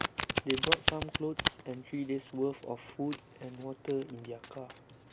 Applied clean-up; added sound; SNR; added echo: none; Domestic sounds, home sounds; -4 dB; none.